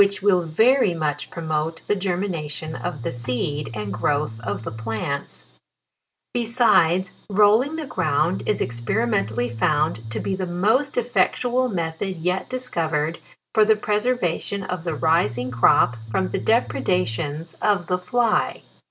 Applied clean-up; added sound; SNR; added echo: none; Bass guitar; 9 dB; none.